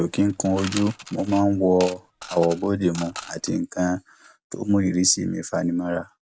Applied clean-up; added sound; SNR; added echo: none; Coin (dropping) / Mechanisms; 16 dB; none.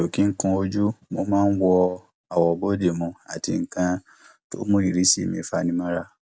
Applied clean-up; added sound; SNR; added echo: none; none; none; none.